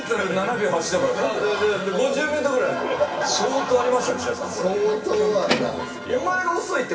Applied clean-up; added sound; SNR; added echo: none; Squeak / Slam / Wood; 16 dB; reverberation time 2.4 s.